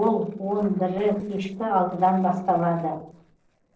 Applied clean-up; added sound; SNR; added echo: neural separator model SepFormer DNS4.